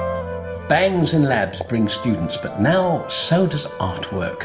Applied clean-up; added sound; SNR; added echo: none; none; none; reverberation time 0.7 s.